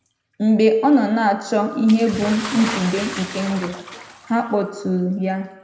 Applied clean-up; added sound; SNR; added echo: none; Bathtub (filling or washing) / Splash, splatter; 14 dB; reverberation time 0.8 s.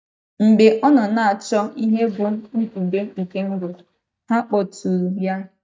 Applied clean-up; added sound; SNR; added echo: neural mask model DeepFilterNet 3.